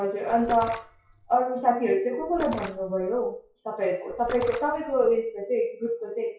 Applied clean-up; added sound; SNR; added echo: classical method WPE with log-MMSE.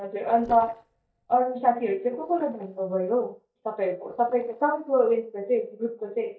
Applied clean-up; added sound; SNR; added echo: neural mask model DeepFilterNet 3.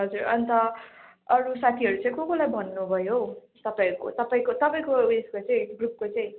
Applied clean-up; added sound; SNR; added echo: none; none; none; none.